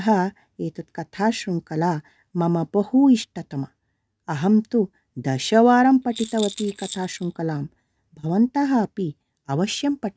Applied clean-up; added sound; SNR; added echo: neural mask model RNNoise.